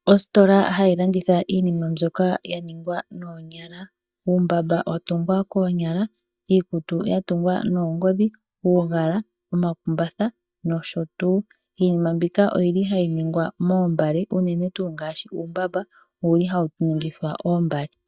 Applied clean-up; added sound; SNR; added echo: neural mask model DeepFilterNet 3.